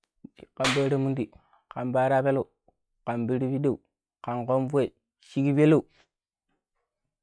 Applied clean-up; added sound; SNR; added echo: classical method log-MMSE.